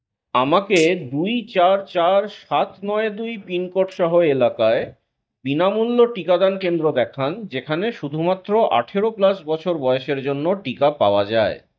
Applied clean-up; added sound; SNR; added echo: neural mask model DeepFilterNet 3.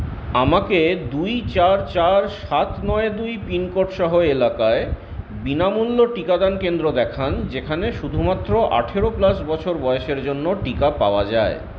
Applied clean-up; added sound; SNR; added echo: none; none; none; none.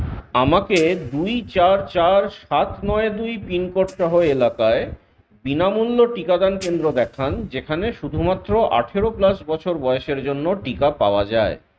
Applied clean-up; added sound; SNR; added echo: neural mask model RNNoise.